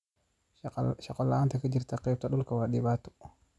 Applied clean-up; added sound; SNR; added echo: none; none; none; none.